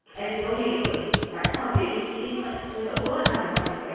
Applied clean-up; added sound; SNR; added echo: none; Computer keyboard; 2 dB; reverberation time 2.0 s.